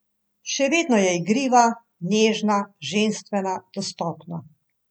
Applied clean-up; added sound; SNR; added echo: none; none; none; none.